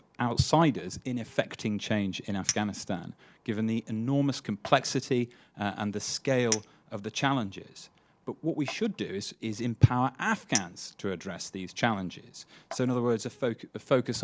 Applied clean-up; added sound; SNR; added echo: none; Chink, clink; 15 dB; none.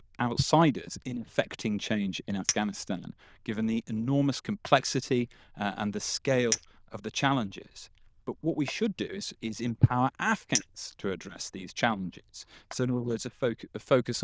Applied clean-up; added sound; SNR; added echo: neural diffusion model UNIVERSE++.